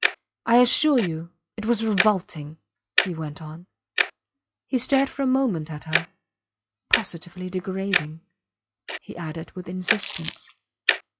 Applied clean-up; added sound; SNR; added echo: classical method log-MMSE.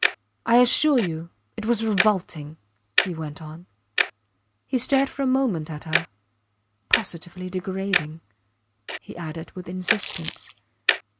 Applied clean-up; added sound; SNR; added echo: none; Crumpling, crinkling + Tick-tock; 4 dB; none.